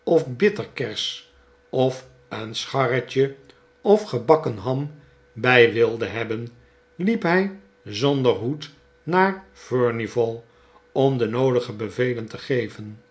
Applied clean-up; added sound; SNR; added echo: none; none; none; none.